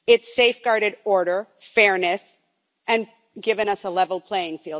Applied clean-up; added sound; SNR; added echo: none; none; none; none.